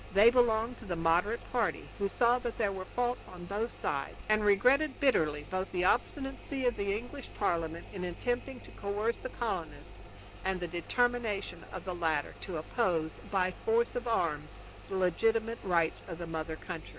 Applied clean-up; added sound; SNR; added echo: none; Engine; 16 dB; none.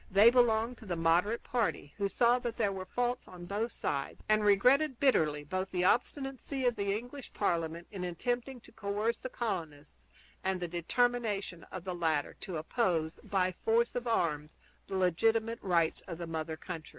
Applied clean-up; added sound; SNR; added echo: none; none; none; none.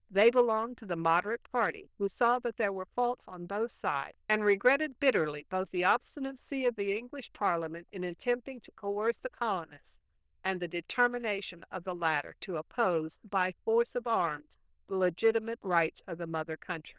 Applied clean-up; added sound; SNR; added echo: neural diffusion model UNIVERSE++.